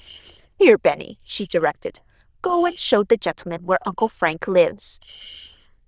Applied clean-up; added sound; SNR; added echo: neural diffusion model UNIVERSE++.